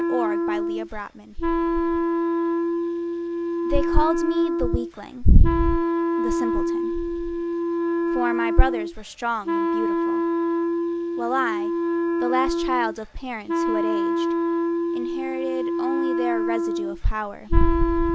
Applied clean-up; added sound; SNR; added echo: none; Wind instrument, woodwind instrument; 0 dB; none.